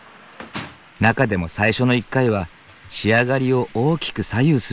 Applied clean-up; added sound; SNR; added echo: none; none; none; none.